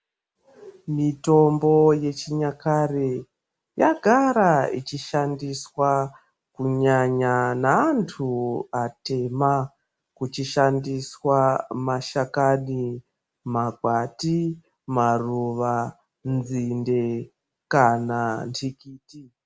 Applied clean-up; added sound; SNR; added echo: none; none; none; none.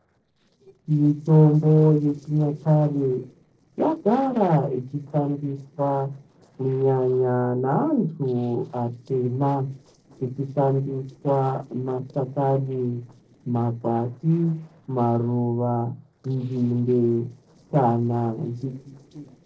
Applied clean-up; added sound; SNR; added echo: neural separator model SepFormer DNS4.